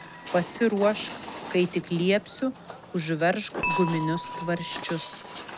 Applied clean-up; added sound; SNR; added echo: none; Dishes, pots, and pans / Chink, clink + Walk, footsteps; 8 dB; none.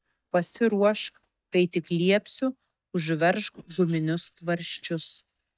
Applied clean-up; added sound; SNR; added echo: neural mask model DeepFilterNet 3.